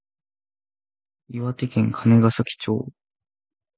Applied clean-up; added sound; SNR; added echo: none; none; none; none.